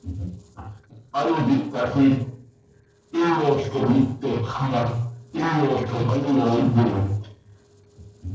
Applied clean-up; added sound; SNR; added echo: neural separator model SepFormer DNS4.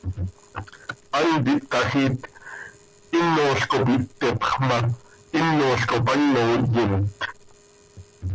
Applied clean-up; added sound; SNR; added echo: none; none; none; none.